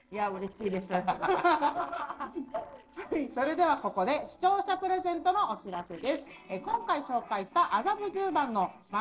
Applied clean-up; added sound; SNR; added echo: neural separator model SepFormer DNS4.